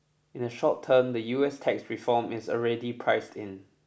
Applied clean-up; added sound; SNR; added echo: none; none; none; none.